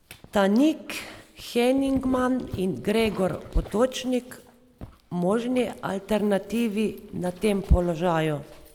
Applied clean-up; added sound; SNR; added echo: none; Dog; 20 dB; none.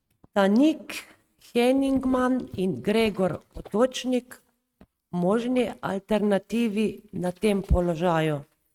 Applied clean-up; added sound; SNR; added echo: neural mask model RNNoise.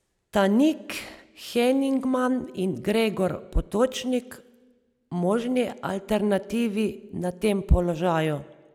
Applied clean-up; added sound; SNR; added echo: none; none; none; none.